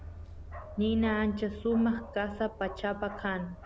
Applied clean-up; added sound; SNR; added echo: none; Bark; 12 dB; none.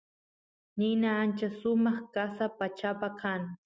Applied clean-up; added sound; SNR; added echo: none; none; none; none.